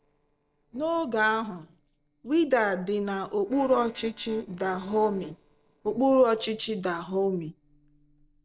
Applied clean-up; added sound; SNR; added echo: neural separator model SepFormer DNS4.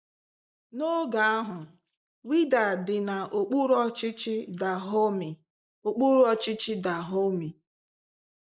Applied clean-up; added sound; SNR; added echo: neural mask model Resemble Enhance denoiser.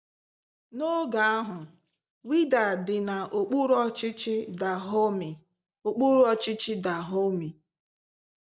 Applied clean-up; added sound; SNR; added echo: none; none; none; none.